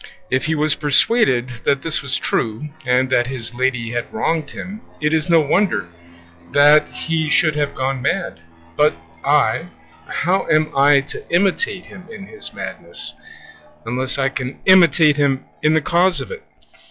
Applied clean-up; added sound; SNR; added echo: classical method log-MMSE.